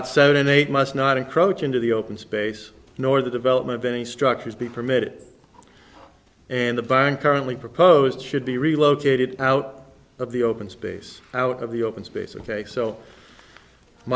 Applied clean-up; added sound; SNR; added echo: none; none; none; none.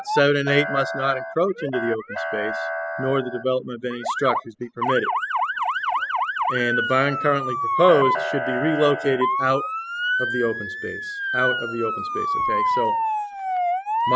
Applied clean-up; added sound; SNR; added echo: classical method spectral subtraction.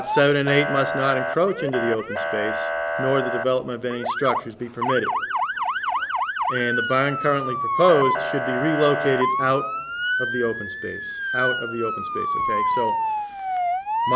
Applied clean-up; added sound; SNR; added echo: none; Motor vehicle (road) / Siren; 1 dB; none.